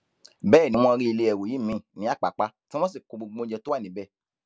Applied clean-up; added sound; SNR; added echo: none; none; none; none.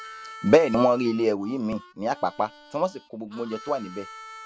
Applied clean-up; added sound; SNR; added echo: none; Harmonica; 18 dB; none.